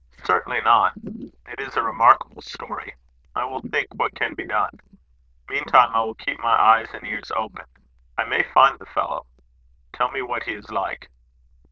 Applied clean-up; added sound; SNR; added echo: neural diffusion model UNIVERSE++.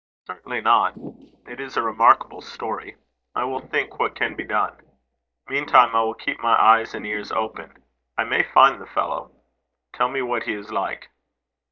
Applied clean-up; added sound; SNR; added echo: neural mask model DeepFilterNet 3.